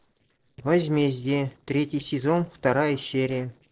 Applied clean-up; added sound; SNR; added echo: neural separator model SepFormer DNS4.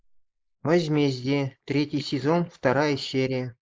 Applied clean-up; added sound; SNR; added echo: neural mask model Resemble Enhance denoiser.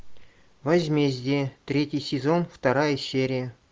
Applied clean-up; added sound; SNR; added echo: none; none; none; none.